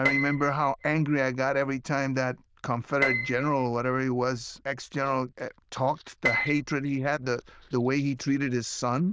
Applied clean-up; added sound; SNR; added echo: neural diffusion model UNIVERSE++.